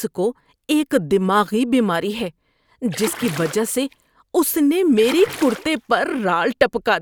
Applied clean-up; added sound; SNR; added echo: none; Splash, splatter; 14 dB; none.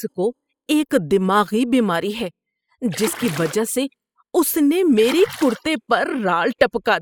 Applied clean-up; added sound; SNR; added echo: classical method spectral subtraction.